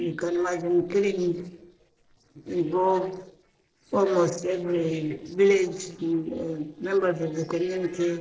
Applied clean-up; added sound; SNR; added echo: neural separator model SepFormer DNS4.